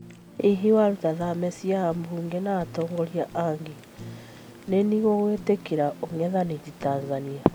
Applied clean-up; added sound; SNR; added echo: none; Fire; 19 dB; none.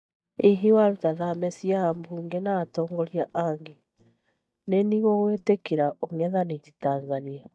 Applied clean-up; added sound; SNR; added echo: neural mask model DeepFilterNet 3.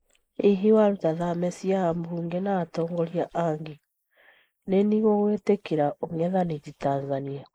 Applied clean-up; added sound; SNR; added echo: neural mask model Resemble Enhance denoiser.